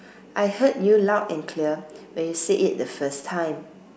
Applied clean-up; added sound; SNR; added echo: none; none; none; none.